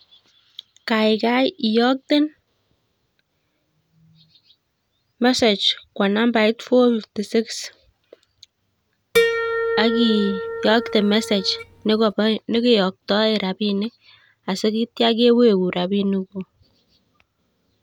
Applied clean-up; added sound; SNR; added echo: none; Harp; 2 dB; none.